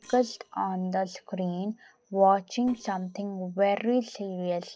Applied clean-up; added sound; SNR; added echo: neural separator model SepFormer DNS4.